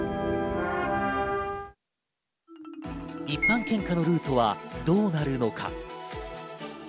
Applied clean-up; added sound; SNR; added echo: none; Marimba, xylophone; 17 dB; none.